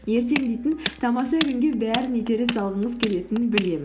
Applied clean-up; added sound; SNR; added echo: none; Tools; 9 dB; none.